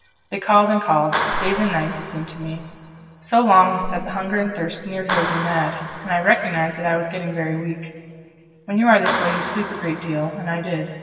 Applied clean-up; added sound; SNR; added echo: none; Clapping; 9 dB; reverberation time 2.6 s.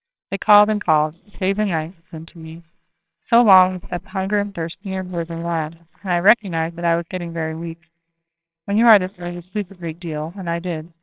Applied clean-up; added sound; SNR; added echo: neural separator model SepFormer WHAMR!.